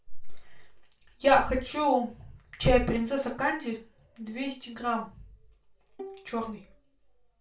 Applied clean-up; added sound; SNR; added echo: none; Bowed string instrument; 18 dB; reverberation time 0.3 s.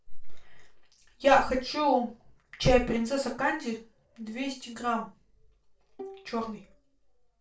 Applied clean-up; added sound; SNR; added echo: neural separator model SepFormer DNS4.